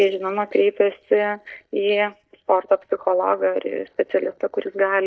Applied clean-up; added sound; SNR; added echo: neural mask model DeepFilterNet 3.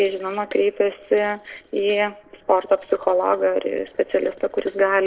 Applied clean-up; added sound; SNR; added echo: neural separator model SepFormer DNS4.